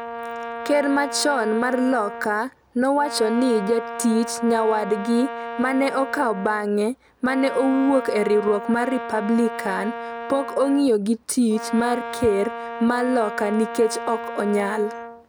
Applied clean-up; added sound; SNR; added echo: none; Brass instrument; 10 dB; none.